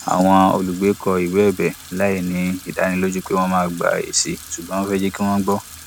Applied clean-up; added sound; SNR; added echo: none; Sink (filling or washing) / Water tap, faucet; 20 dB; none.